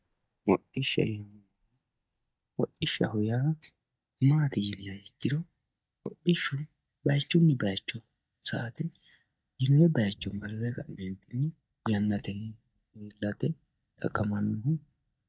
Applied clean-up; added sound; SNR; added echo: neural mask model DeepFilterNet 3.